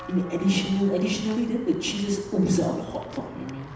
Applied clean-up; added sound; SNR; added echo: none; Walk, footsteps / Bell; 17 dB; reverberation time 0.8 s.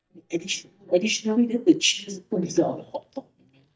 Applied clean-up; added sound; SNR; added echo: neural mask model DeepFilterNet 3.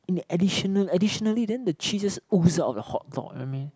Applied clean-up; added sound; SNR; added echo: none; none; none; none.